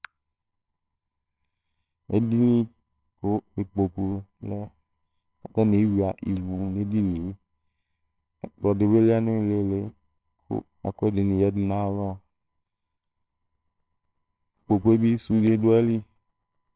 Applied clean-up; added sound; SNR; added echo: neural separator model SepFormer WHAMR!.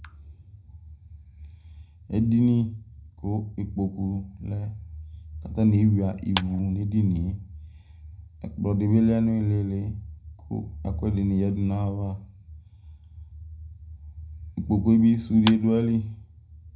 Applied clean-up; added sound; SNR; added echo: none; Clapping; 11 dB; reverberation time 0.5 s.